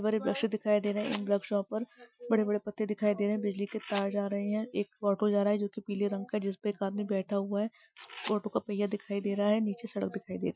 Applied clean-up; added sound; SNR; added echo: classical method Wiener filter.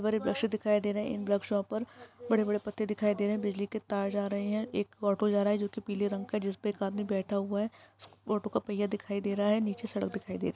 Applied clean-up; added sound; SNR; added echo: none; none; none; none.